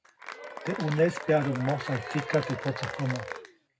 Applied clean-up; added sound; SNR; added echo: none; Applause / Cheering; 8 dB; reverberation time 0.3 s.